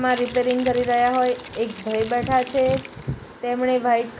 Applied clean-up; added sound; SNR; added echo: none; Rattle (instrument); 19 dB; none.